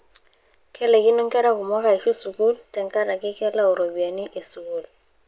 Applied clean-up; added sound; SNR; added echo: none; none; none; none.